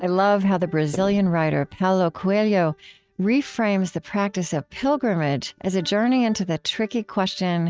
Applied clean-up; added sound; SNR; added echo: neural mask model RNNoise.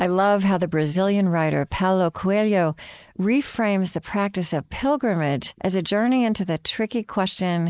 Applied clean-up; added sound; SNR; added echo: neural mask model Resemble Enhance denoiser.